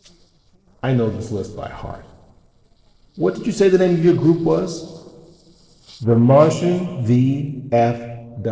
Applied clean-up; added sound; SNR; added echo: neural separator model SepFormer DNS4.